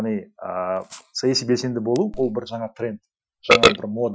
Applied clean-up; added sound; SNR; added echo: classical method Wiener filter.